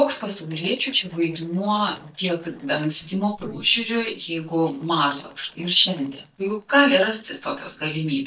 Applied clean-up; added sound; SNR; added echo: neural mask model DeepFilterNet 3.